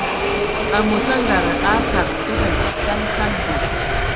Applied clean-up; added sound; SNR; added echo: none; Subway, metro, underground; -4 dB; none.